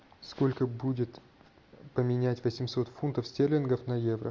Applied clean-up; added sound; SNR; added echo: none; none; none; none.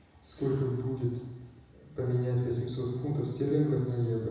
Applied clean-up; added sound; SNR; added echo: none; none; none; reverberation time 1.1 s.